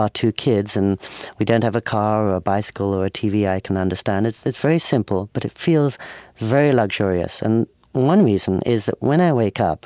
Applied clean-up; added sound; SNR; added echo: none; none; none; none.